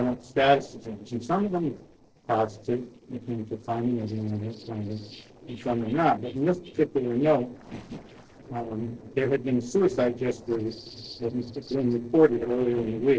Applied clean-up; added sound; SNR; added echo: neural separator model SepFormer DNS4.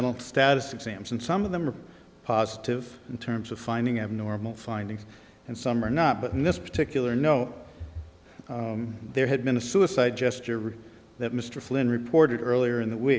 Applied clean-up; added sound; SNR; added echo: none; none; none; none.